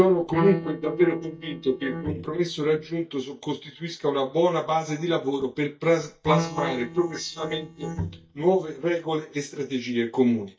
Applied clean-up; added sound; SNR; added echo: neural mask model DeepFilterNet 3.